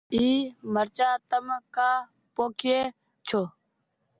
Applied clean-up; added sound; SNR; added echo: none; none; none; none.